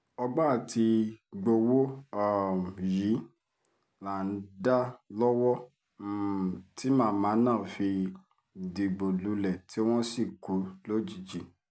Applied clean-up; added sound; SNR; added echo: none; none; none; none.